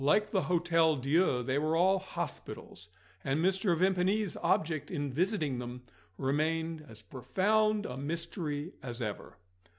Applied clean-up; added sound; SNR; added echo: none; none; none; none.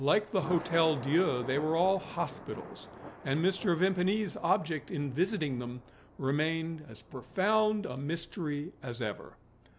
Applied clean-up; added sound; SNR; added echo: none; Thunder; 16 dB; none.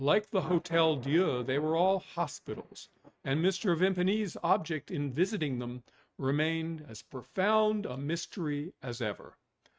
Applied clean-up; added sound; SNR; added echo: neural mask model RNNoise.